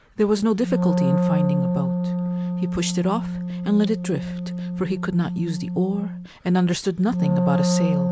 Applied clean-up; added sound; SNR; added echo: none; Wind instrument, woodwind instrument; 0 dB; none.